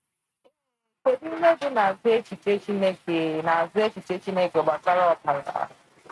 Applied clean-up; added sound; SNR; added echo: neural mask model RNNoise.